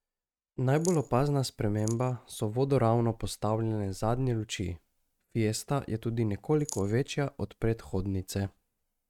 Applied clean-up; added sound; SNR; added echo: neural mask model RNNoise.